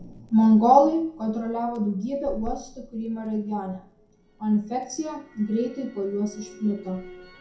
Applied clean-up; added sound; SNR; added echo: none; Crackle; 20 dB; reverberation time 0.4 s.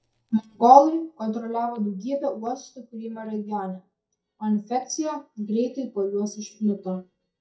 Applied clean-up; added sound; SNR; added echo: neural mask model DeepFilterNet 3.